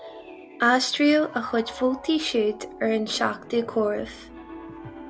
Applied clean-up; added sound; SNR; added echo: none; Piano; 17 dB; none.